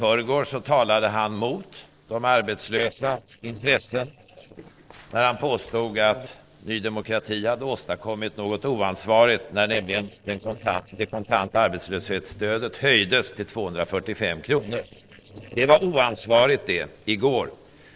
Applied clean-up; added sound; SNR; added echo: neural separator model SepFormer DNS4.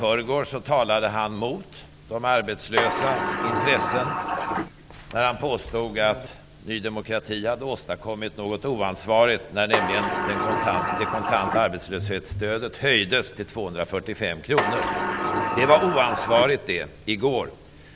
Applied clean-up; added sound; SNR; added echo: none; Sliding door; 1 dB; none.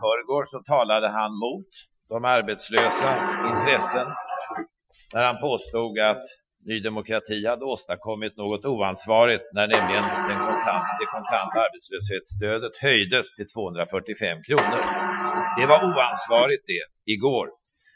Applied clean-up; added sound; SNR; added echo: classical method Wiener filter.